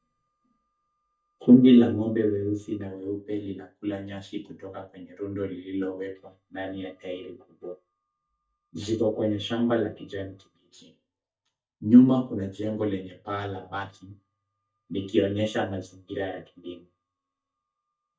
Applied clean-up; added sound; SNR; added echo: neural mask model DeepFilterNet 3.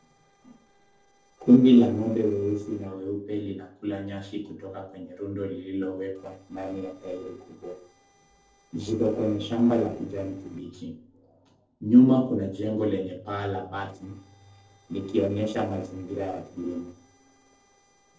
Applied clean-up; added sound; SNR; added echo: neural separator model SepFormer DNS4.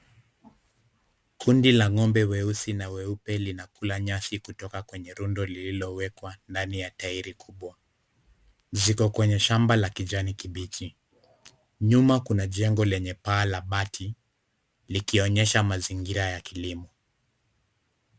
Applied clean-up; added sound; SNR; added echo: none; none; none; none.